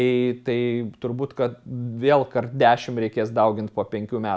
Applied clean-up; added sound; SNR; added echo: none; none; none; none.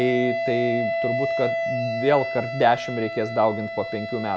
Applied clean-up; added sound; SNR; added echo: none; Wind instrument, woodwind instrument; 3 dB; none.